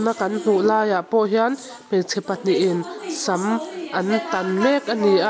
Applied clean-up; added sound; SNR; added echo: none; none; none; none.